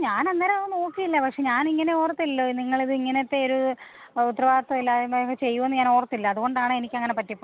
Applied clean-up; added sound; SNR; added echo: none; none; none; none.